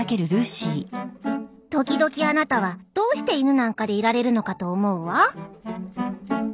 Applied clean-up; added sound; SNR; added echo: none; none; none; none.